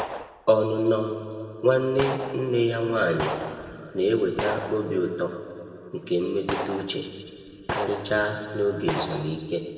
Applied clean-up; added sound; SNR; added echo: none; Gunshot, gunfire; 10 dB; reverberation time 2.3 s.